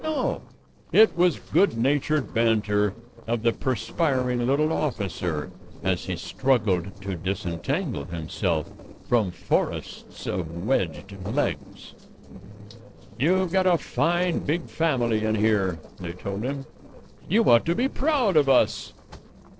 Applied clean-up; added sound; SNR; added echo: neural separator model SepFormer DNS4.